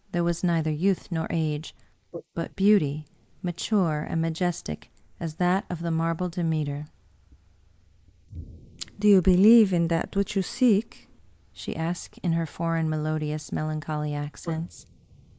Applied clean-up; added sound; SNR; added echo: neural mask model Resemble Enhance denoiser.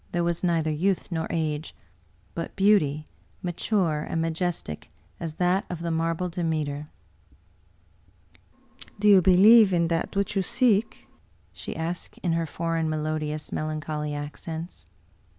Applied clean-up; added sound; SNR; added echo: none; none; none; none.